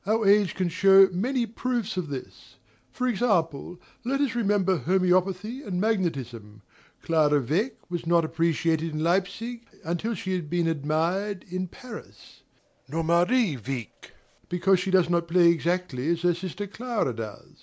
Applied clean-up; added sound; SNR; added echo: none; none; none; none.